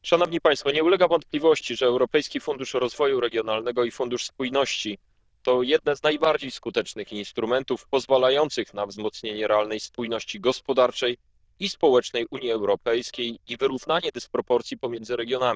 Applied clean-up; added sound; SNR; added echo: neural diffusion model UNIVERSE++.